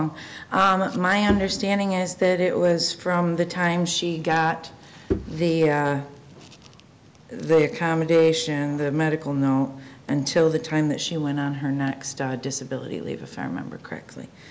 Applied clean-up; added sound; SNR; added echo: none; Bowed string instrument; 11 dB; none.